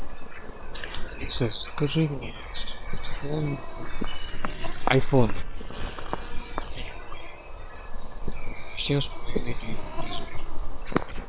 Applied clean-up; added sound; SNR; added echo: neural separator model SepFormer WHAM!.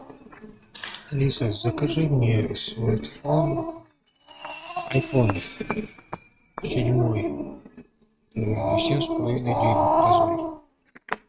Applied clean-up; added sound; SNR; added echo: neural mask model RNNoise.